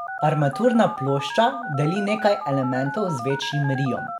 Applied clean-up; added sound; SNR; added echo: none; Telephone; 9 dB; none.